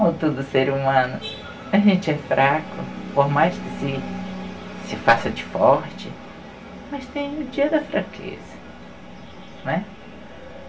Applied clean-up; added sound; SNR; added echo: none; none; none; reverberation time 0.2 s.